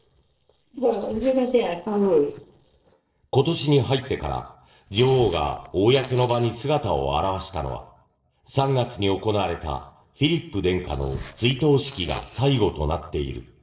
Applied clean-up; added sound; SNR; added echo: neural separator model SepFormer DNS4.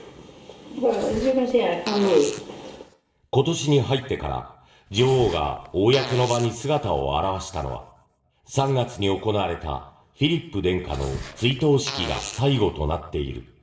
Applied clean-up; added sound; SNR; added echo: none; Fart; 12 dB; reverberation time 0.6 s.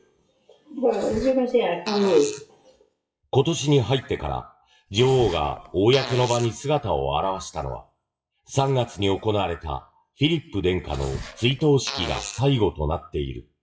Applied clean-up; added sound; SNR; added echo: classical method WPE with log-MMSE.